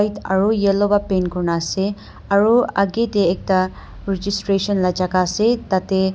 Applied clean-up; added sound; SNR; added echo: none; none; none; none.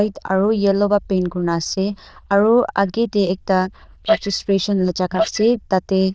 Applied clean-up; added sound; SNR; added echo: neural diffusion model UNIVERSE++.